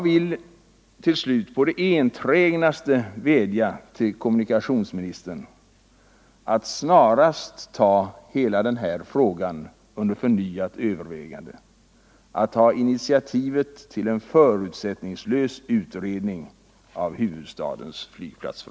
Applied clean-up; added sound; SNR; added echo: none; none; none; none.